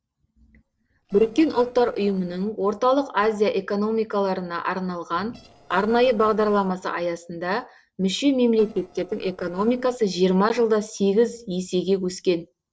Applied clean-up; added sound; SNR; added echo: neural separator model SepFormer DNS4.